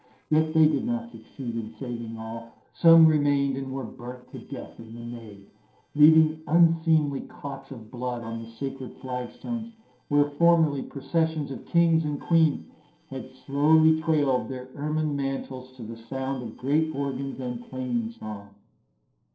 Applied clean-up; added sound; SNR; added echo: neural separator model SepFormer DNS4.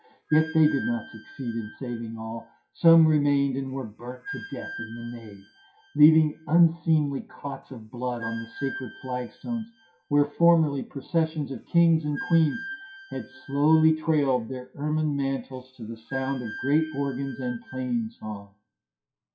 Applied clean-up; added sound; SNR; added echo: classical method WPE with log-MMSE.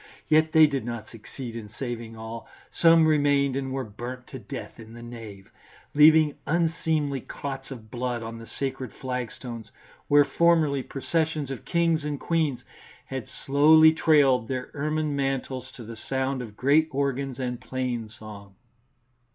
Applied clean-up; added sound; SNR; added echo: none; none; none; none.